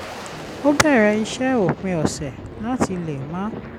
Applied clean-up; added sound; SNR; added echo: none; Boom; 13 dB; none.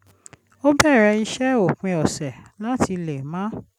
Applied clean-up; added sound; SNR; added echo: none; none; none; none.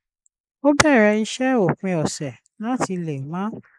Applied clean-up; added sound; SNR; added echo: neural mask model Resemble Enhance denoiser.